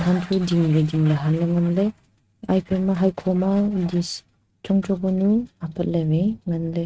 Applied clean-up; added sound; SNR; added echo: neural mask model RNNoise.